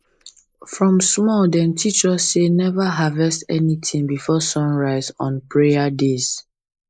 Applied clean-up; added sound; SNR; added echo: neural mask model Resemble Enhance denoiser.